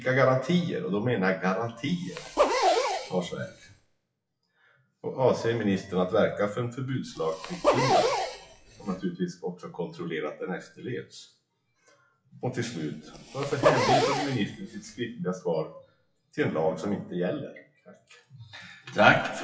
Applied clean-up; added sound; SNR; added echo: classical method WPE with log-MMSE.